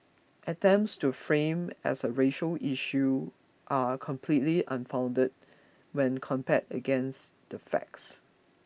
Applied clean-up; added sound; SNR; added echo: none; none; none; none.